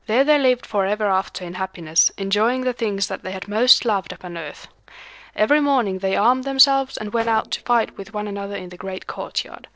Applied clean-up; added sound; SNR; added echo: neural separator model SepFormer DNS4.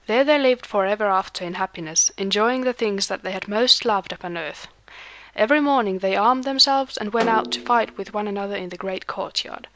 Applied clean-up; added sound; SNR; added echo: none; Snare drum; 13 dB; none.